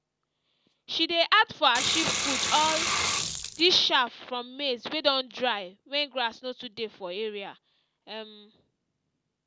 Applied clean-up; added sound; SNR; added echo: none; Sink (filling or washing) / Water; 0 dB; none.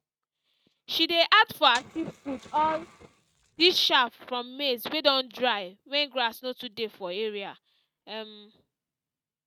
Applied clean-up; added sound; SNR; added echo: neural mask model RNNoise.